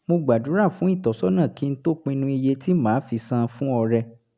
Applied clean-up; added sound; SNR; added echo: none; none; none; none.